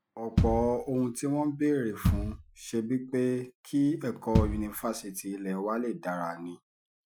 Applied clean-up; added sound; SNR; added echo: classical method Wiener filter.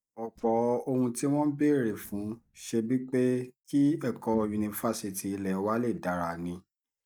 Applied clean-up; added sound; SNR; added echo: neural mask model DeepFilterNet 3.